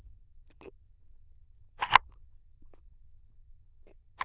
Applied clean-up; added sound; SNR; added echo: neural diffusion model UNIVERSE++.